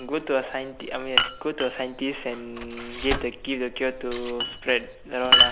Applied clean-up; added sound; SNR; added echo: none; Glass; -1 dB; none.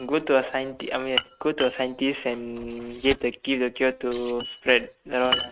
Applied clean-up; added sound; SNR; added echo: neural mask model RNNoise.